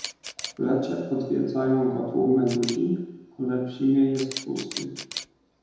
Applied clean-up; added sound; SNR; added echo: none; Camera; 15 dB; reverberation time 1.0 s.